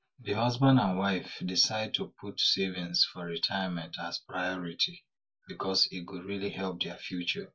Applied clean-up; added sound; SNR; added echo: none; none; none; reverberation time 0.1 s.